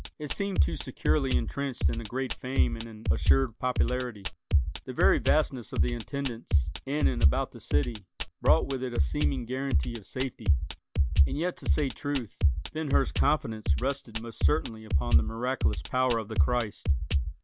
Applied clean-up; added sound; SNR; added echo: none; Drum kit; -5 dB; none.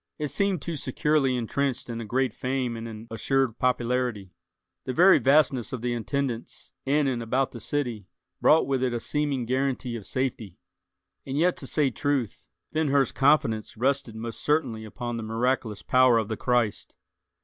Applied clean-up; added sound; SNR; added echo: none; none; none; none.